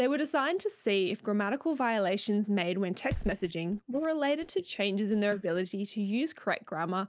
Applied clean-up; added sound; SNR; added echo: neural mask model DeepFilterNet 3.